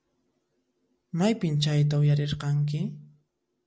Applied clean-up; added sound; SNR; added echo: none; none; none; none.